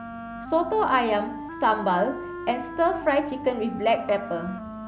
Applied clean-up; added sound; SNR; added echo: none; Wind instrument, woodwind instrument; 11 dB; none.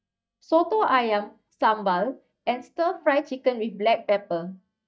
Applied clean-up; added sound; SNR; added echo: neural mask model DeepFilterNet 3.